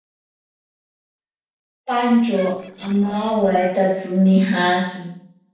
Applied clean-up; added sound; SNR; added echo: neural separator model SepFormer DNS4.